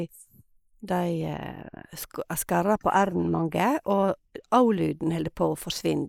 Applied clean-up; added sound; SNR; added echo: neural mask model Resemble Enhance denoiser.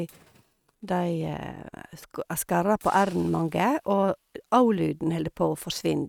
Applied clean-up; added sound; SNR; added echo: neural mask model RNNoise.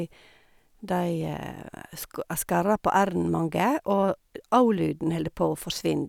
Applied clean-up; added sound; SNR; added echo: none; none; none; none.